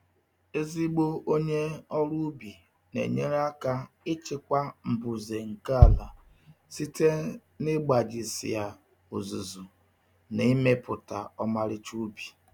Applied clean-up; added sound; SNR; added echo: none; Bass drum; -5 dB; none.